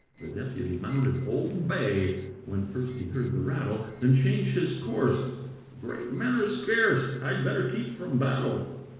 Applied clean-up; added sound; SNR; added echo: neural separator model SepFormer DNS4.